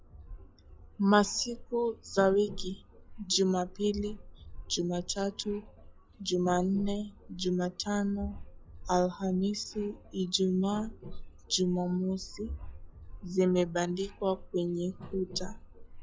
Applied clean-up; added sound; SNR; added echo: classical method log-MMSE.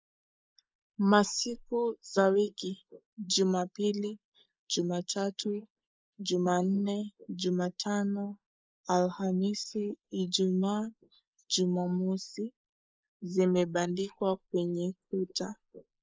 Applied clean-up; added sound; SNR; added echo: neural mask model Resemble Enhance denoiser.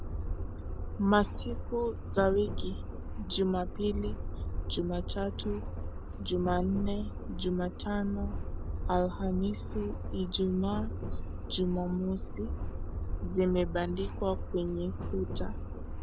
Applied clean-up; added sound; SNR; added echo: none; Subway, metro, underground; 3 dB; none.